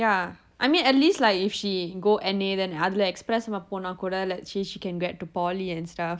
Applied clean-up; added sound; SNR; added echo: none; none; none; none.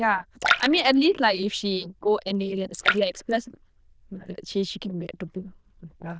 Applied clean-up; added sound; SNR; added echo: neural diffusion model UNIVERSE++.